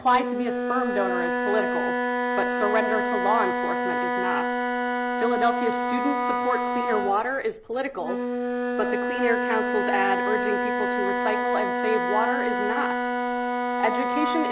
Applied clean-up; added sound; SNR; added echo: none; Wind instrument, woodwind instrument; -2 dB; none.